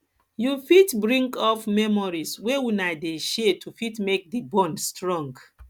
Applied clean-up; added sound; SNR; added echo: none; none; none; none.